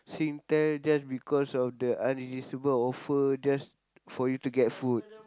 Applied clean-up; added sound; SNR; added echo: none; none; none; none.